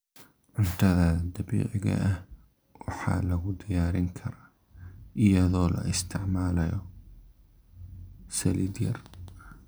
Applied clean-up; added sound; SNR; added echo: none; none; none; none.